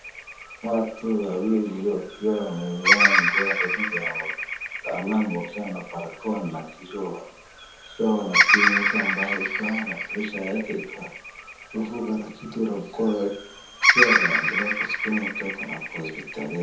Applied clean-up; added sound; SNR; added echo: none; Bird vocalization, bird call, bird song; -3 dB; reverberation time 0.6 s.